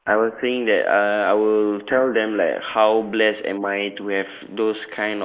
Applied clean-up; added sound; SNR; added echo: neural mask model Resemble Enhance denoiser.